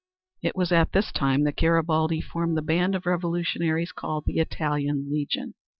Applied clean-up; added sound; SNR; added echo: neural mask model DeepFilterNet 3.